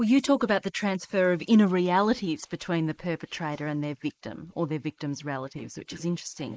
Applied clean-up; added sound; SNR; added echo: neural mask model Resemble Enhance denoiser.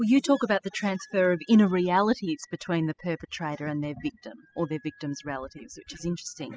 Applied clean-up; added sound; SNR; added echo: classical method spectral subtraction.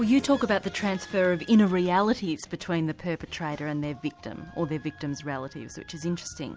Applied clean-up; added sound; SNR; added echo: none; none; none; none.